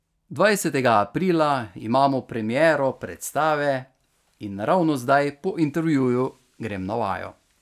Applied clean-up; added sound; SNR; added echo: none; none; none; none.